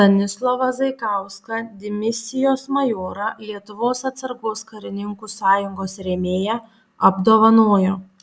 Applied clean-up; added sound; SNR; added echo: none; none; none; none.